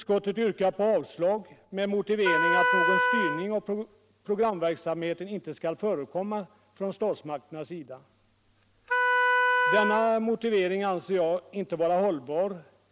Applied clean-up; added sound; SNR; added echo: none; Wind instrument, woodwind instrument; -2 dB; none.